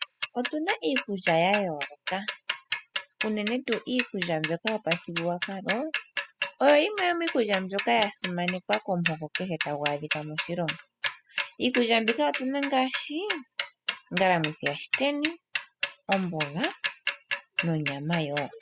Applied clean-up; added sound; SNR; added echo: classical method spectral subtraction.